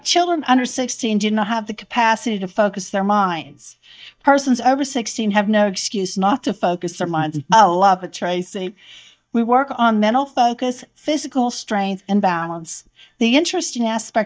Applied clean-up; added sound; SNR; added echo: neural mask model DeepFilterNet 3.